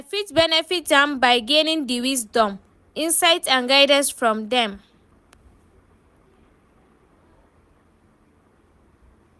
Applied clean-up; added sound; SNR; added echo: none; none; none; none.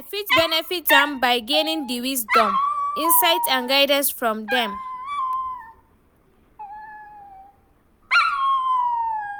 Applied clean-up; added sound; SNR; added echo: none; Dog; 0 dB; none.